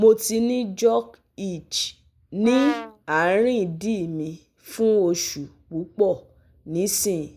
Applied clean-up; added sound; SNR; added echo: neural mask model Resemble Enhance denoiser.